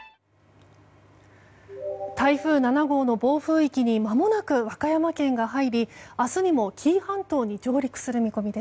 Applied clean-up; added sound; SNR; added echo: none; none; none; none.